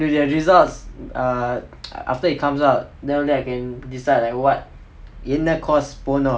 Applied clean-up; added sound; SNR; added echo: none; none; none; none.